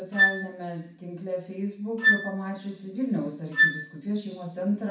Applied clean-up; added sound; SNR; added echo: none; Wind instrument, woodwind instrument; -4 dB; reverberation time 0.6 s.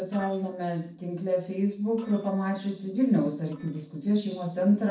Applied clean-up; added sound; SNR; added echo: neural separator model SepFormer DNS4.